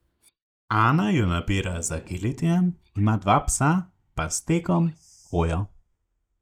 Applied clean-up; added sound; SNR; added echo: neural mask model DeepFilterNet 3.